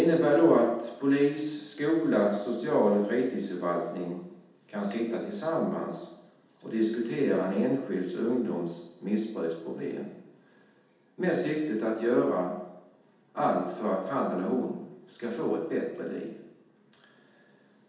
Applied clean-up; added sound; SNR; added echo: none; none; none; reverberation time 0.8 s.